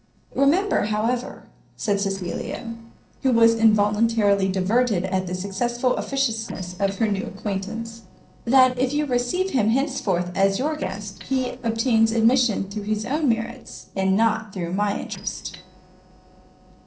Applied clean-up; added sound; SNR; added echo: neural separator model SepFormer DNS4.